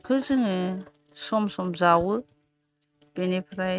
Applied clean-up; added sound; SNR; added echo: neural mask model RNNoise.